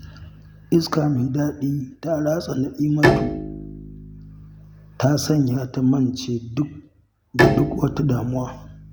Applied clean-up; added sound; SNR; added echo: none; Bowed string instrument; 4 dB; none.